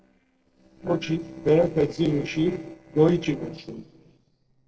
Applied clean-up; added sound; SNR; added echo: neural separator model SepFormer DNS4.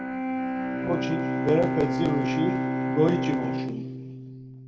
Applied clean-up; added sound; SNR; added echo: none; Bowed string instrument; -1 dB; reverberation time 2.0 s.